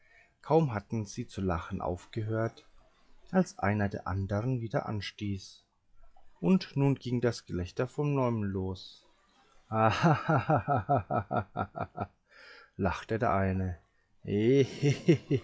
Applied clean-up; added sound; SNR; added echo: classical method log-MMSE.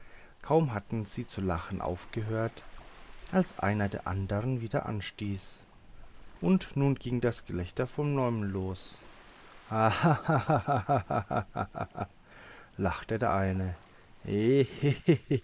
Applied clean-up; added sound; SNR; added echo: neural mask model Resemble Enhance denoiser.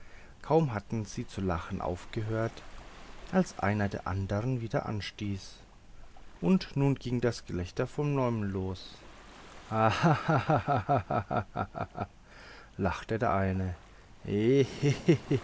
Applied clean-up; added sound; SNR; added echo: none; Waves, surf; 19 dB; none.